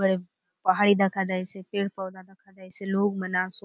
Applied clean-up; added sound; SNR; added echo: none; none; none; none.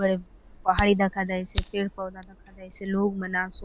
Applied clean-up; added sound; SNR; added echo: none; Fire; 8 dB; none.